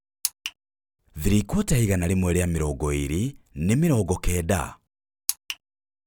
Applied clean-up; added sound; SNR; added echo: none; none; none; none.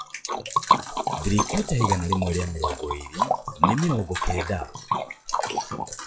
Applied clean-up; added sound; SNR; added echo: classical method log-MMSE.